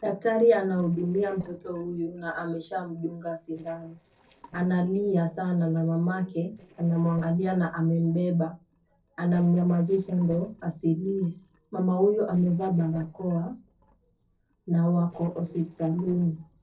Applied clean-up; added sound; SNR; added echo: neural separator model SepFormer DNS4.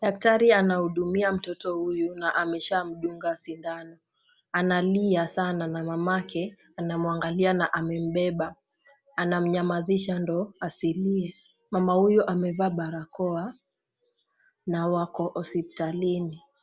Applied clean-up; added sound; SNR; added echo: none; none; none; none.